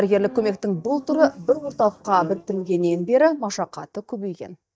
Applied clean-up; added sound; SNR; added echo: neural mask model DeepFilterNet 3.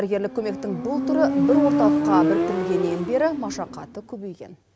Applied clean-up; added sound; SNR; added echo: none; Motorcycle; -2 dB; none.